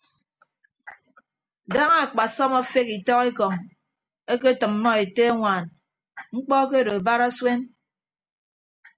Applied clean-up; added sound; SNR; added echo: none; none; none; none.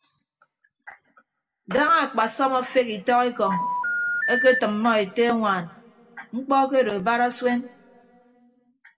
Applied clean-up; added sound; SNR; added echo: none; Telephone; 1 dB; reverberation time 2.5 s.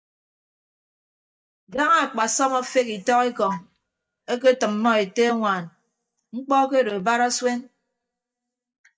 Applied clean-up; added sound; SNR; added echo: neural mask model DeepFilterNet 3.